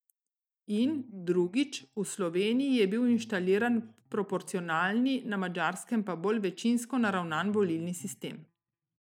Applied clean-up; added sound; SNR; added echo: neural mask model DeepFilterNet 3.